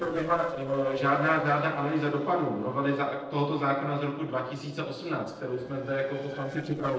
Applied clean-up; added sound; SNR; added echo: neural separator model SepFormer DNS4.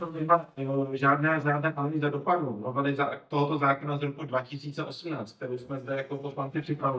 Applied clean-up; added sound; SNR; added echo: neural mask model DeepFilterNet 3.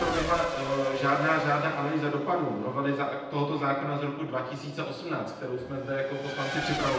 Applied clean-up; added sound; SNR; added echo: none; Race car, auto racing / Accelerating, revving, vroom; 8 dB; reverberation time 0.9 s.